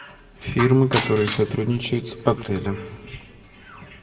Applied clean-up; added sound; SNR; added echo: none; Shatter; 6 dB; reverberation time 1.2 s.